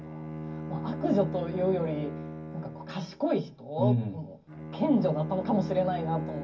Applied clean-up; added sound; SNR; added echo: none; Bowed string instrument; 8 dB; reverberation time 0.4 s.